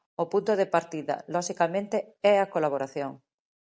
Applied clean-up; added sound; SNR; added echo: none; none; none; none.